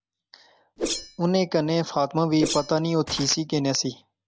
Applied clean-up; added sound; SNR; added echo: none; Whoosh, swoosh, swish; 11 dB; none.